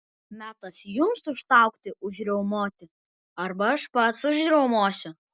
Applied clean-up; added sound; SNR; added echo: none; none; none; none.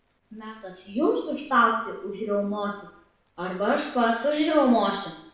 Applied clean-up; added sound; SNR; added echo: neural separator model SepFormer DNS4.